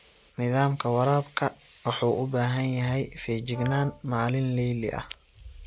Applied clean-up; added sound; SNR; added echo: none; Brass instrument; 15 dB; none.